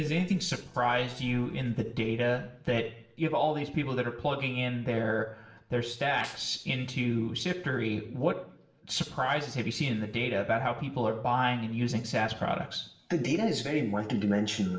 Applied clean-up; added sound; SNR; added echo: neural separator model SepFormer DNS4.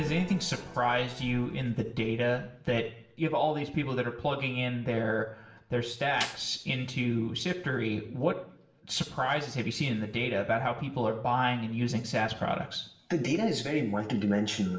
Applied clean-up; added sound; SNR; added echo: none; Snare drum; 12 dB; reverberation time 0.6 s.